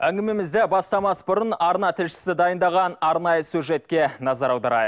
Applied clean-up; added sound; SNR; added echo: none; none; none; none.